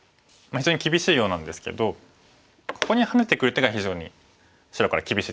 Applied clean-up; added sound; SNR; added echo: none; none; none; none.